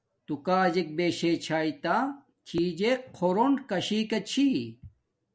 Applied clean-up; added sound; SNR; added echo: none; none; none; none.